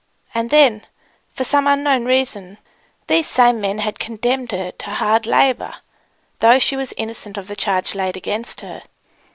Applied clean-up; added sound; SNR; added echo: none; none; none; none.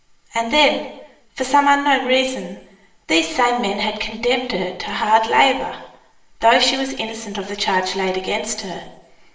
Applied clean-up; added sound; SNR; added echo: none; none; none; reverberation time 0.8 s.